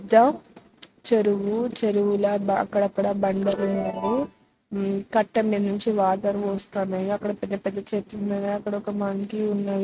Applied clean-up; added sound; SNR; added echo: neural mask model RNNoise.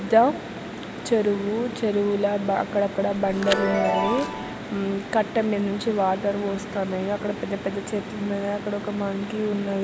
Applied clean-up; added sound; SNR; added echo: none; Chime; 6 dB; none.